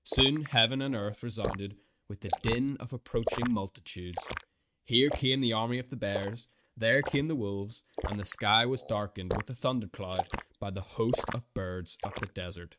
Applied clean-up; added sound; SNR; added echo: neural mask model RNNoise.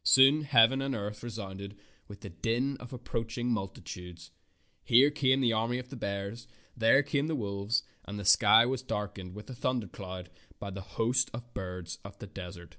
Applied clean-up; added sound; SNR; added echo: none; none; none; none.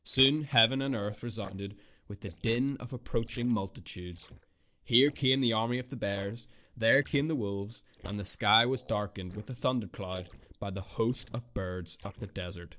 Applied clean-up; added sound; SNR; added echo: neural separator model SepFormer DNS4.